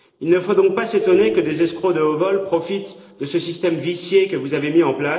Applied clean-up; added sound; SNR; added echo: neural separator model SepFormer DNS4.